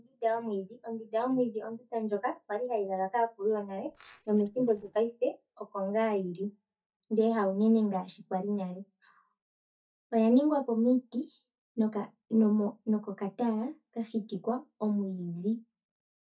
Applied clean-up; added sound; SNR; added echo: neural mask model DeepFilterNet 3.